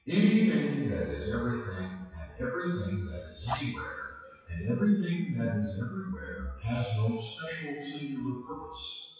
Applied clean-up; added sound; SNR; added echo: classical method WPE with log-MMSE.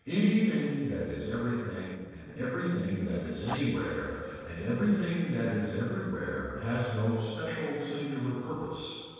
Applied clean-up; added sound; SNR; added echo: neural separator model SepFormer DNS4.